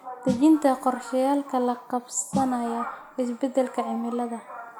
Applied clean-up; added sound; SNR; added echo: none; Snare drum; 14 dB; none.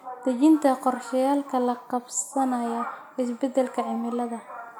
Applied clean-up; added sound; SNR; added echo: none; none; none; none.